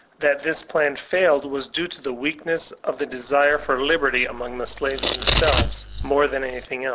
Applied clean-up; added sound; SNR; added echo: none; Domestic sounds, home sounds; 3 dB; none.